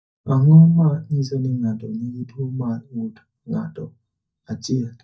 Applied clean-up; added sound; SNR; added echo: neural mask model DeepFilterNet 3.